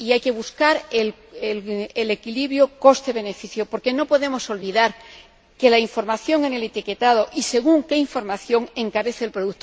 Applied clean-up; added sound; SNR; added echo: none; none; none; none.